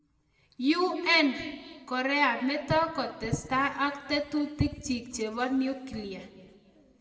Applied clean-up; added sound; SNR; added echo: none; none; none; reverberation time 1.6 s.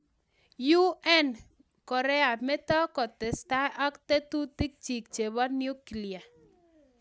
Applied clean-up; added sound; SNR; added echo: none; none; none; none.